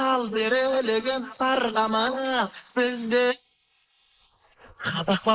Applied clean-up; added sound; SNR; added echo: neural mask model Resemble Enhance denoiser.